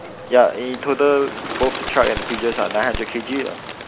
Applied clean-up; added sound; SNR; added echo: none; Bird; 9 dB; none.